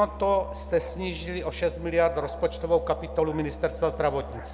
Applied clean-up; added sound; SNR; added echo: none; Musical instrument; 12 dB; none.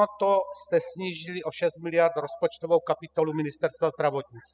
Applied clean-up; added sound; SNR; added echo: classical method spectral subtraction.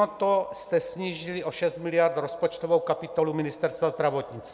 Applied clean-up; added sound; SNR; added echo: none; none; none; none.